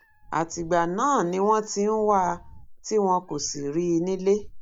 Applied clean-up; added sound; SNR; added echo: none; Meow; 19 dB; none.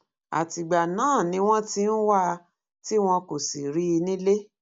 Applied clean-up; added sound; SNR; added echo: none; none; none; none.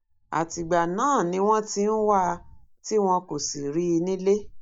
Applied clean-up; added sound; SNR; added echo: neural mask model DeepFilterNet 3.